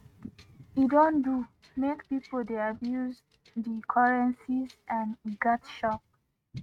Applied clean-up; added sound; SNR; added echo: neural mask model RNNoise.